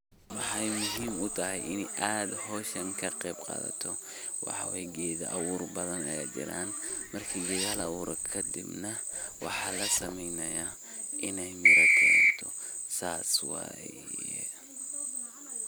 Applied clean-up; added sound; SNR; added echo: none; Zipper (clothing); 11 dB; none.